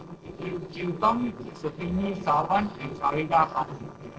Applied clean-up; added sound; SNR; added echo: neural separator model SepFormer DNS4.